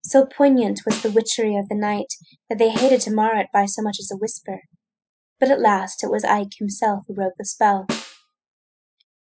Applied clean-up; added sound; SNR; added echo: classical method spectral subtraction.